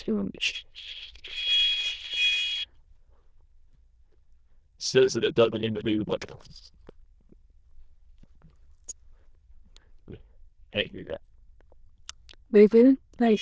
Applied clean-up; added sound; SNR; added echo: neural diffusion model UNIVERSE++.